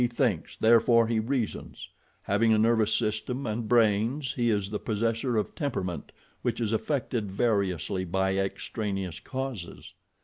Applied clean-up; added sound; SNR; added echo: none; none; none; none.